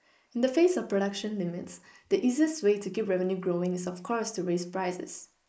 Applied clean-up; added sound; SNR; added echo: neural mask model Resemble Enhance denoiser.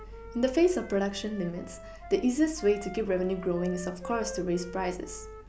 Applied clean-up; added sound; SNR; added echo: none; Wind instrument, woodwind instrument; 16 dB; none.